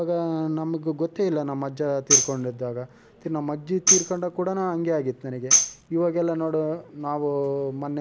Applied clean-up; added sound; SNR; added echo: none; Tambourine; -1 dB; none.